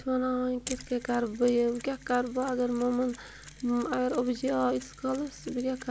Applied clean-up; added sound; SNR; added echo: none; Mechanisms; 19 dB; none.